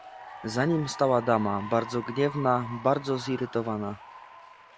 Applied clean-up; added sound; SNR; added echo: none; Applause / Cheering; 15 dB; none.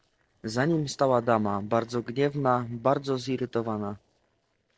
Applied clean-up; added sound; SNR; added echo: neural separator model SepFormer DNS4.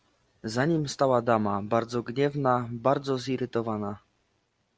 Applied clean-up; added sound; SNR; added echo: none; none; none; none.